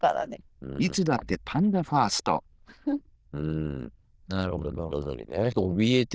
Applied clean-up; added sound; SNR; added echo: neural diffusion model UNIVERSE++.